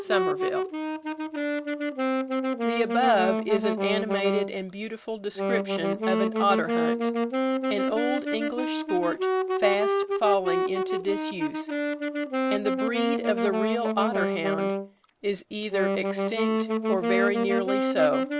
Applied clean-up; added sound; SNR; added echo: none; Wind instrument, woodwind instrument; -2 dB; none.